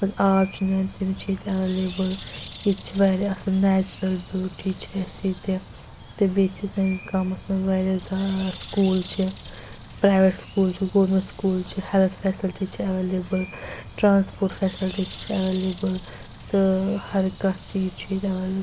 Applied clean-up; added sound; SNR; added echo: none; Bird; 16 dB; none.